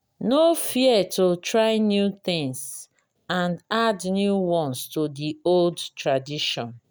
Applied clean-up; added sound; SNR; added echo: none; none; none; none.